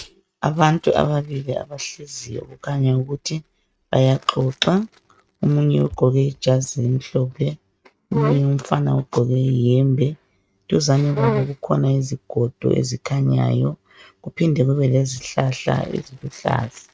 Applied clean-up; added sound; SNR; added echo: neural mask model RNNoise.